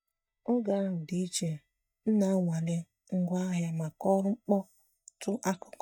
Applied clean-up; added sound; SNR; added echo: neural mask model DeepFilterNet 3.